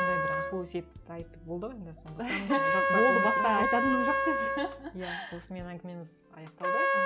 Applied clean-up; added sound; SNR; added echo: none; Trumpet; -3 dB; none.